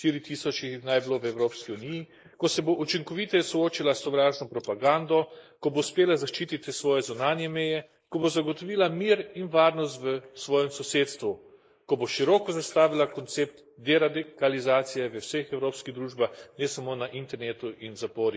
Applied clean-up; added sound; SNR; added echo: neural mask model Resemble Enhance denoiser.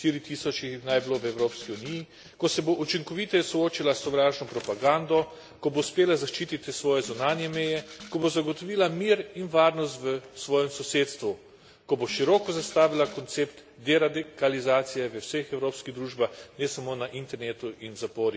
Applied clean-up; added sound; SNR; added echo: none; Rattle (instrument); 19 dB; none.